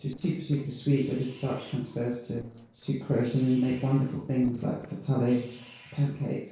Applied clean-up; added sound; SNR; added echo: neural separator model SepFormer DNS4.